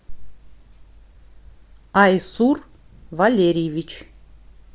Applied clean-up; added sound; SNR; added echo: none; none; none; none.